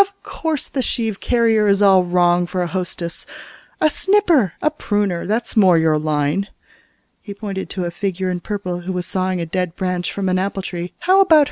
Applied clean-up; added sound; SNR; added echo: none; none; none; none.